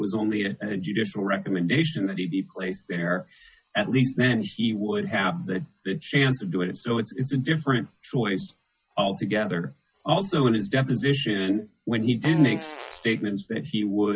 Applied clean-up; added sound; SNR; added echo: classical method log-MMSE.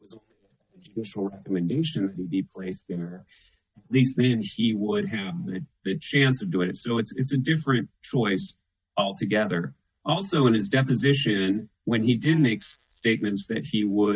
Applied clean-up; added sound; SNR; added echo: neural mask model DeepFilterNet 3.